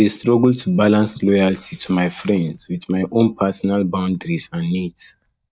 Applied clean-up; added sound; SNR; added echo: neural mask model DeepFilterNet 3.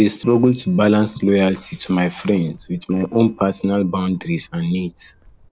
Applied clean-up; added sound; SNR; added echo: neural separator model SepFormer DNS4.